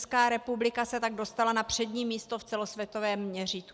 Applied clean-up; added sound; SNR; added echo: none; none; none; none.